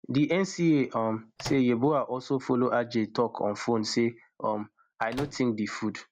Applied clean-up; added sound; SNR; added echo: none; Microwave oven; 14 dB; none.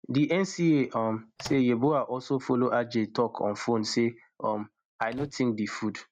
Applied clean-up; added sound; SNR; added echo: neural mask model RNNoise.